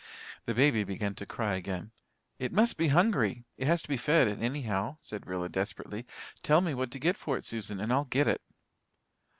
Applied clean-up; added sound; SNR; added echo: none; none; none; none.